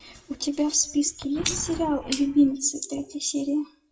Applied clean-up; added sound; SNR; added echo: classical method WPE with log-MMSE.